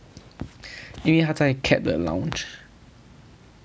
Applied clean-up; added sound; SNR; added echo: none; none; none; none.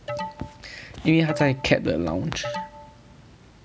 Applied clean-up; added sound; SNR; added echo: none; Alarm; 11 dB; none.